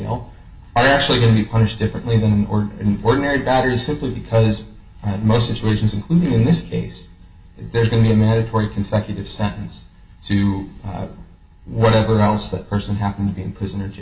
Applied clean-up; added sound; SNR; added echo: none; none; none; reverberation time 0.2 s.